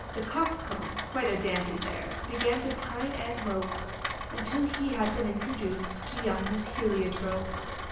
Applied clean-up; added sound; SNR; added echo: none; Rain; 4 dB; reverberation time 0.9 s.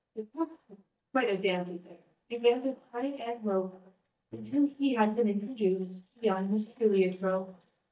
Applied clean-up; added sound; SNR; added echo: neural mask model DeepFilterNet 3.